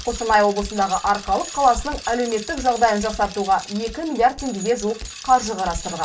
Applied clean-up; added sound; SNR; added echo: none; Bicycle; 14 dB; reverberation time 0.2 s.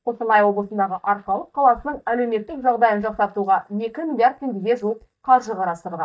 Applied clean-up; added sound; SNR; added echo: neural mask model DeepFilterNet 3.